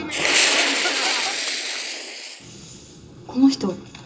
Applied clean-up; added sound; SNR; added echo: none; Fire; -2 dB; reverberation time 0.2 s.